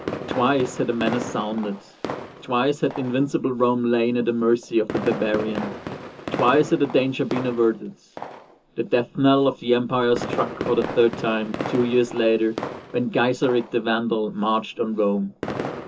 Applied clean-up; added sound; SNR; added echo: none; Fireworks; 11 dB; reverberation time 0.2 s.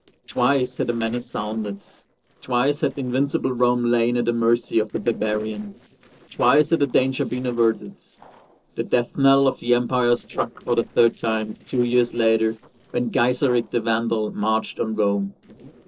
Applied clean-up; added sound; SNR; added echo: neural separator model SepFormer DNS4.